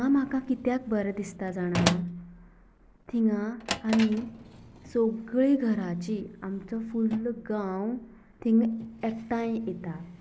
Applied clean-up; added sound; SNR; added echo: none; Drawer open or close; 12 dB; none.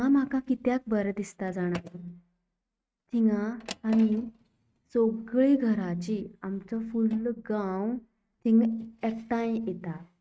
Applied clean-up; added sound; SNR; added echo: neural mask model RNNoise.